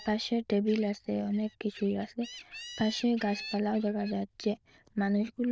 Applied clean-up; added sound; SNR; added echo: neural diffusion model UNIVERSE++.